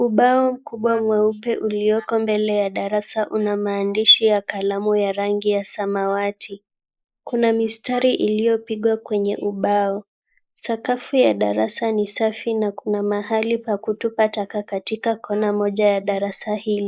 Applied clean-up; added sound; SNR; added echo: neural mask model Resemble Enhance denoiser.